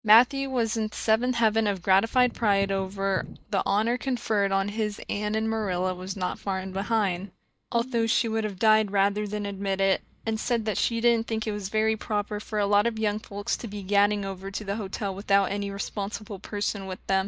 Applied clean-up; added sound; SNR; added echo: neural mask model DeepFilterNet 3.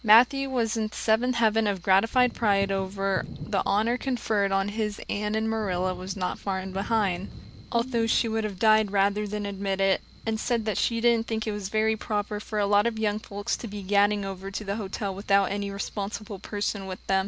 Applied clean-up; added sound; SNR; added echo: none; Thunder + Bowed string instrument; 20 dB; none.